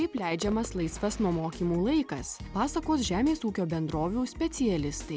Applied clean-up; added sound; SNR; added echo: none; Fireworks; 20 dB; none.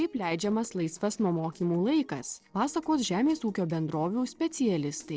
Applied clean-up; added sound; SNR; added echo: neural separator model SepFormer DNS4.